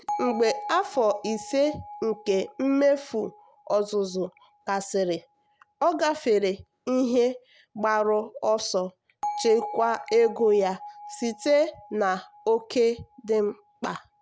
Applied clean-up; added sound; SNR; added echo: none; Bell; 15 dB; none.